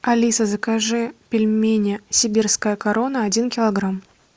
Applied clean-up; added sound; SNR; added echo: none; none; none; none.